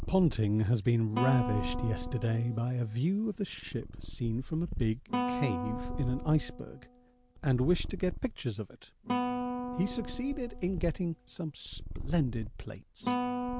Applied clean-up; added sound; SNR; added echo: none; Guitar + Purr; 5 dB; none.